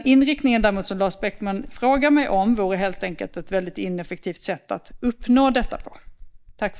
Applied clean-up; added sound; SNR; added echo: neural mask model DeepFilterNet 3.